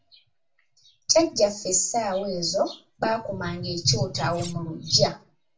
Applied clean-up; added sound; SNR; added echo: none; Cutlery, silverware; 18 dB; reverberation time 0.2 s.